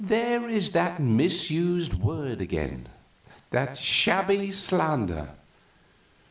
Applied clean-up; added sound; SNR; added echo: none; none; none; none.